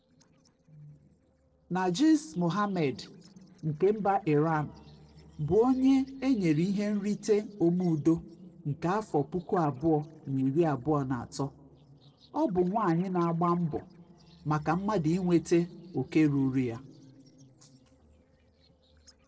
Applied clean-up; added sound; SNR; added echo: neural separator model SepFormer DNS4.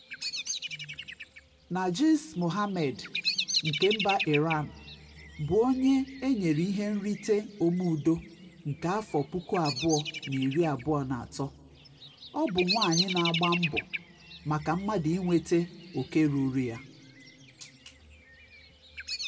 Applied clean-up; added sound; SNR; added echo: none; Bird vocalization, bird call, bird song; 8 dB; reverberation time 1.0 s.